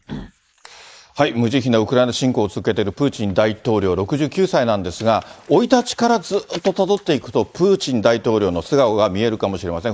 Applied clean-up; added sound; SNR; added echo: neural mask model Resemble Enhance denoiser.